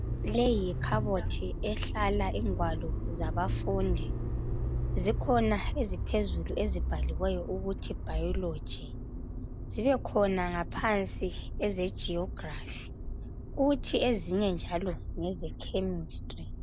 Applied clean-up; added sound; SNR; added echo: none; Motor vehicle (road); 1 dB; none.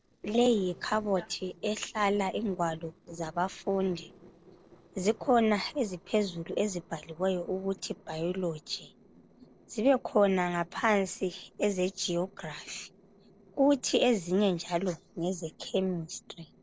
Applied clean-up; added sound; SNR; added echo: neural separator model SepFormer DNS4.